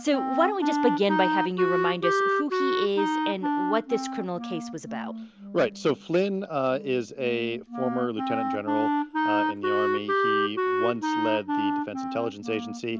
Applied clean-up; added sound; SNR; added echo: none; Wind instrument, woodwind instrument; -1 dB; none.